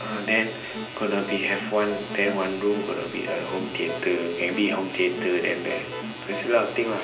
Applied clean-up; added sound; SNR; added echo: none; Alarm; 11 dB; reverberation time 0.5 s.